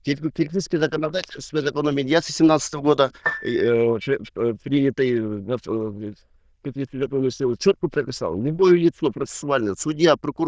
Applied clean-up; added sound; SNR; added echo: neural diffusion model UNIVERSE++.